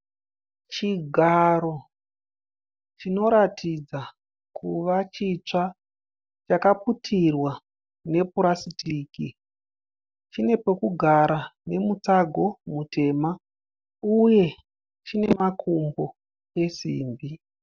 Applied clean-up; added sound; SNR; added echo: none; none; none; none.